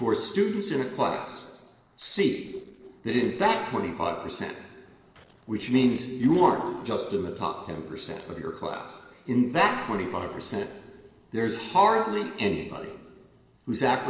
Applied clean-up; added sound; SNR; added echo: neural separator model SepFormer DNS4.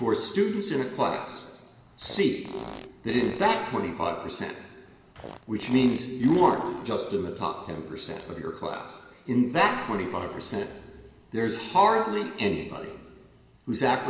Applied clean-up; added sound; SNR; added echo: none; Fart; 16 dB; reverberation time 1.4 s.